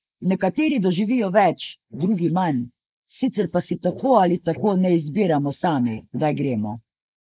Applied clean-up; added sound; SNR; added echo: neural mask model Resemble Enhance denoiser.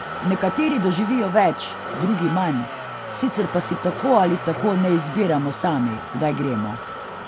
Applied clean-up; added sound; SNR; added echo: none; Motor vehicle (road); 9 dB; none.